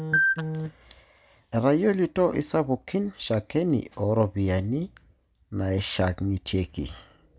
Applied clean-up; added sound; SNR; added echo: none; none; none; none.